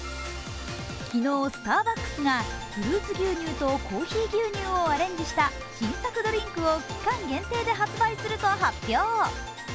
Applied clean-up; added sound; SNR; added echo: none; none; none; none.